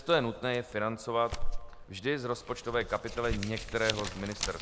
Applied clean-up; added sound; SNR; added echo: none; Crumpling, crinkling; 4 dB; none.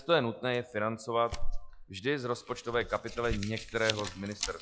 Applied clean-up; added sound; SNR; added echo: classical method log-MMSE.